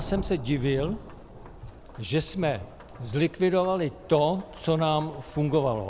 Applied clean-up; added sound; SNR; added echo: none; Rain / Thunderstorm; 14 dB; none.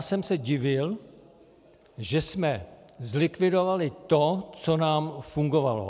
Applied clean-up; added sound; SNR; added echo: none; none; none; none.